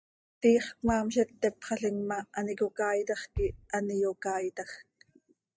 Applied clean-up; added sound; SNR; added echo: neural mask model DeepFilterNet 3.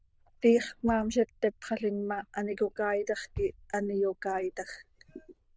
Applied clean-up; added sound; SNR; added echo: neural diffusion model UNIVERSE++.